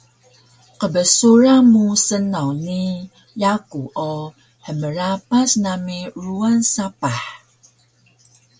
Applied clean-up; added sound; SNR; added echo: none; none; none; none.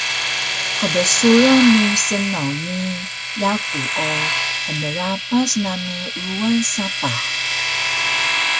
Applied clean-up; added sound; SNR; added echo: none; Domestic sounds, home sounds; 1 dB; none.